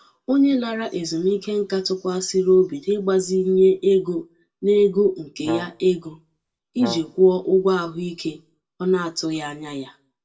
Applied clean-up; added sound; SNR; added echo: none; Brass instrument; 14 dB; reverberation time 0.2 s.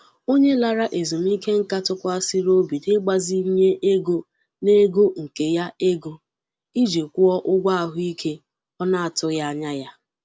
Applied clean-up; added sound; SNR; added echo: none; none; none; none.